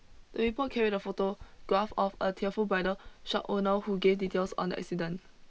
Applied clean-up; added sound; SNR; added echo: none; Writing; 18 dB; none.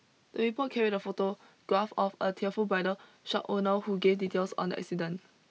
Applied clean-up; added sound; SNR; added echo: none; none; none; none.